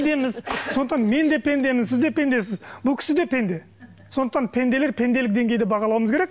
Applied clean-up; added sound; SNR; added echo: none; none; none; none.